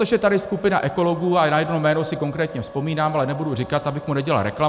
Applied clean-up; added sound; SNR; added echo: none; Wind instrument, woodwind instrument; 20 dB; none.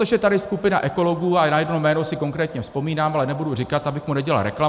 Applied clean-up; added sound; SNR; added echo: none; none; none; none.